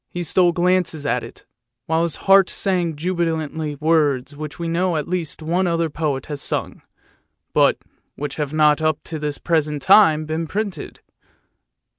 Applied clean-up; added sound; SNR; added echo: none; none; none; none.